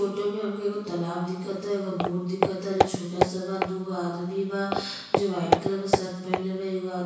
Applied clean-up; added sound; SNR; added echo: none; Walk, footsteps; 0 dB; reverberation time 1.1 s.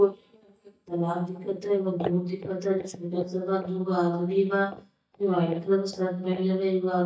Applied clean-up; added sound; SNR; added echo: neural mask model DeepFilterNet 3.